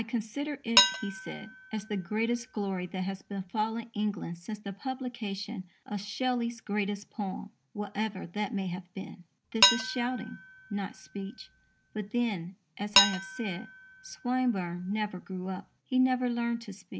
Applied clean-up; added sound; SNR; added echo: none; Dishes, pots, and pans; 0 dB; none.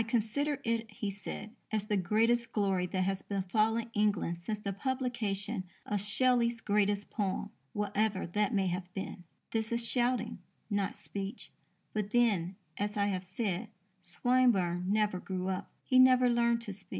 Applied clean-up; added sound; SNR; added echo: none; none; none; none.